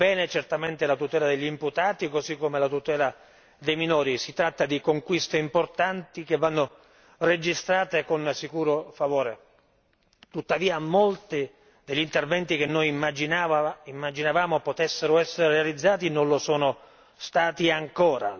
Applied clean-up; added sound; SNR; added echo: none; none; none; none.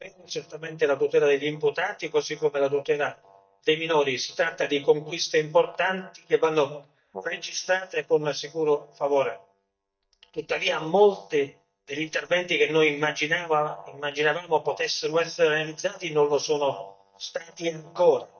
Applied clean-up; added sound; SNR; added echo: neural mask model DeepFilterNet 3.